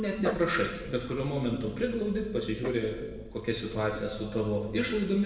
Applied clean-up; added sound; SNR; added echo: none; Dog; 12 dB; reverberation time 1.2 s.